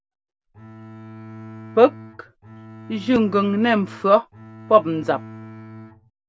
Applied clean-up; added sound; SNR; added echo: none; Bowed string instrument; 17 dB; none.